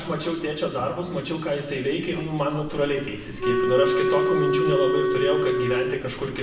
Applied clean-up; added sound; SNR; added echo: none; Wind instrument, woodwind instrument; -2 dB; reverberation time 0.9 s.